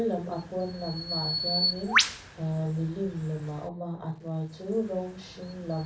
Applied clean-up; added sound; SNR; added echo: none; Bird vocalization, bird call, bird song; 1 dB; reverberation time 0.3 s.